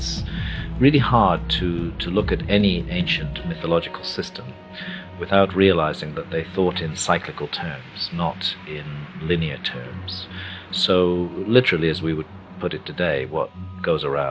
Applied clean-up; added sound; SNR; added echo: none; none; none; none.